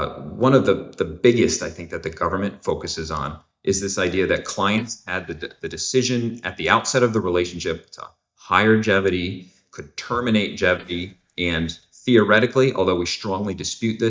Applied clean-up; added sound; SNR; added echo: neural mask model DeepFilterNet 3.